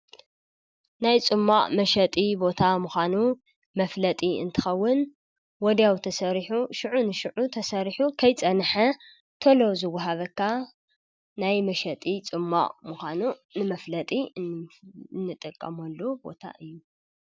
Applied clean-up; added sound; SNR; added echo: none; none; none; none.